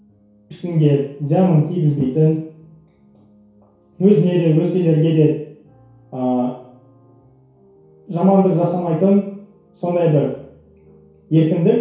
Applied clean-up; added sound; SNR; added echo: none; none; none; reverberation time 0.6 s.